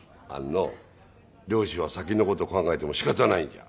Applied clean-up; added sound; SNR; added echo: none; none; none; none.